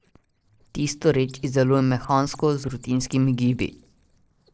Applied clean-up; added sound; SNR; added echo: neural separator model SepFormer DNS4.